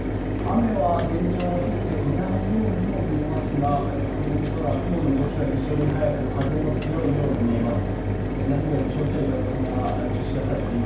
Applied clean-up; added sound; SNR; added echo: none; Mechanisms; -1 dB; reverberation time 0.5 s.